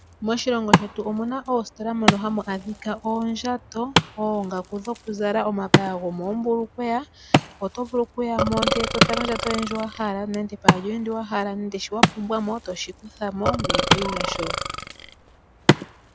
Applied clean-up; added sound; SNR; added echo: none; Burping, eructation + Wood; -2 dB; none.